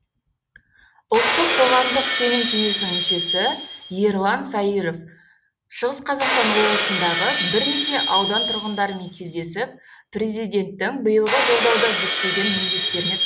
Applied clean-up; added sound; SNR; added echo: none; Shatter; -2 dB; none.